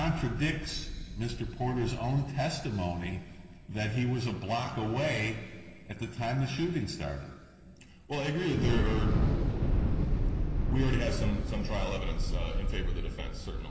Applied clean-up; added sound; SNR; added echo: none; Thunder / Explosion; -1 dB; reverberation time 2.4 s.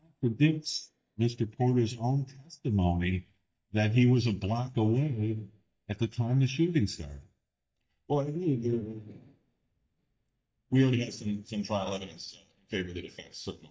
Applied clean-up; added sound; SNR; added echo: neural mask model DeepFilterNet 3.